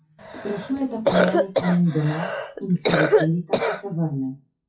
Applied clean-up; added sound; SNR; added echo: classical method WPE with log-MMSE.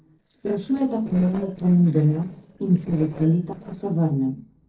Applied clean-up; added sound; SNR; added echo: neural separator model SepFormer DNS4.